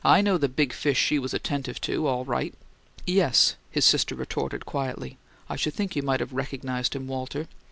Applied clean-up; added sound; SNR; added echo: none; none; none; none.